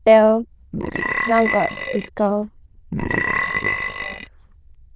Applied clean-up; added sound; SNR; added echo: neural diffusion model UNIVERSE++.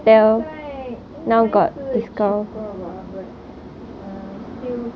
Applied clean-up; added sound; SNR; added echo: none; none; none; none.